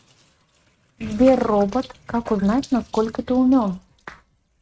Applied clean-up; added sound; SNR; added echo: neural mask model RNNoise.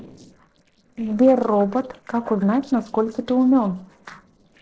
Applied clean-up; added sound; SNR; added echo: neural separator model SepFormer DNS4.